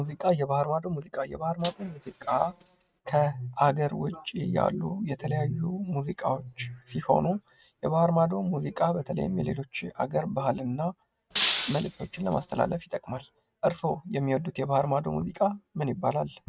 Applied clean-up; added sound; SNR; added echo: neural mask model RNNoise.